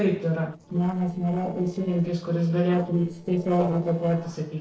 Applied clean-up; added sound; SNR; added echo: neural separator model SepFormer DNS4.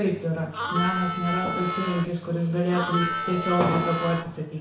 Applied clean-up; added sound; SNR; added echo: none; Harmonica; 4 dB; reverberation time 0.6 s.